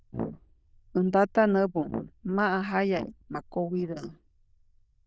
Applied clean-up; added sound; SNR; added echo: neural diffusion model UNIVERSE++.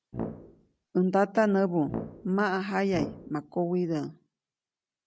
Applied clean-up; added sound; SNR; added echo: none; Brass instrument; 10 dB; none.